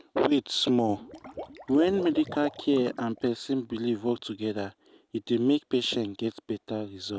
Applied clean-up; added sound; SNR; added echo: none; Water / Liquid; 14 dB; none.